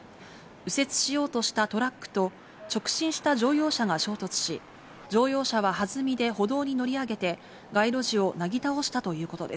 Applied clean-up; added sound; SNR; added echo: none; none; none; none.